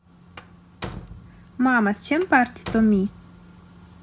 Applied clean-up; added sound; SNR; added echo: none; Slam; 16 dB; none.